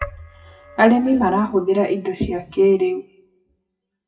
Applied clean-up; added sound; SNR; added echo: classical method WPE with log-MMSE.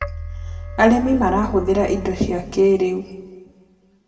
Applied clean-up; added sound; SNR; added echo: none; Keyboard (musical); 12 dB; reverberation time 1.4 s.